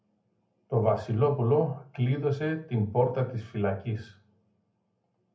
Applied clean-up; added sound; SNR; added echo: none; none; none; reverberation time 0.3 s.